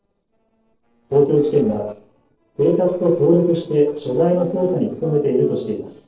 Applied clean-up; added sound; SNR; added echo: neural separator model SepFormer DNS4.